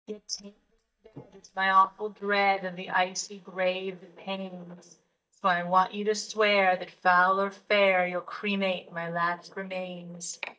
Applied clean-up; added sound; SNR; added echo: neural mask model DeepFilterNet 3.